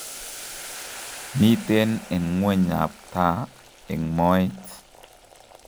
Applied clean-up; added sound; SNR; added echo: none; Boiling; 16 dB; none.